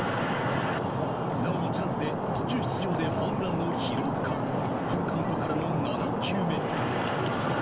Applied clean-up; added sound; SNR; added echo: none; Stream; -5 dB; reverberation time 1.6 s.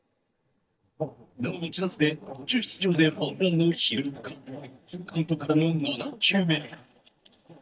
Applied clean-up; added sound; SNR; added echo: neural mask model DeepFilterNet 3.